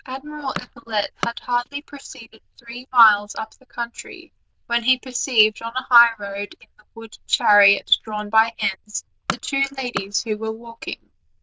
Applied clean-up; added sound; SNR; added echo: neural diffusion model UNIVERSE++.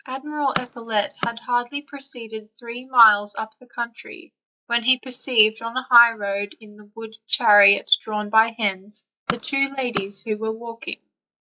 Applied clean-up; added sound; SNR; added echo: classical method log-MMSE.